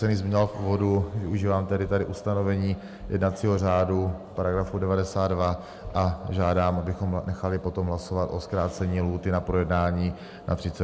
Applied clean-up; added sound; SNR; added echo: none; none; none; none.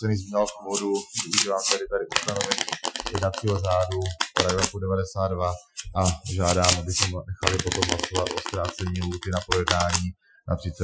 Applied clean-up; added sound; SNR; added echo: classical method Wiener filter.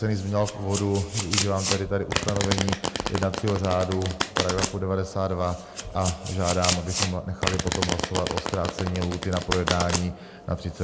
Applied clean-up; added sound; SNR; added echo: none; Domestic sounds, home sounds; 4 dB; none.